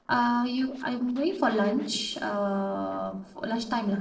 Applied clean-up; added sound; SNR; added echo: neural separator model SepFormer DNS4.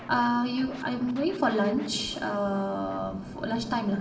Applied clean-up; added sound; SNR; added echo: none; Scratching (performance technique); 18 dB; reverberation time 1.9 s.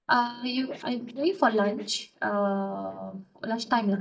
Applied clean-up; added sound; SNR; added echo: neural mask model DeepFilterNet 3.